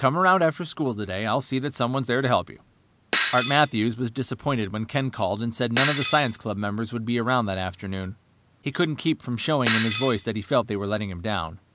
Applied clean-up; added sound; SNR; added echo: none; Shatter; 4 dB; none.